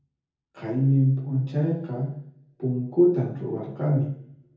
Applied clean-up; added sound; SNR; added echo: none; none; none; reverberation time 0.7 s.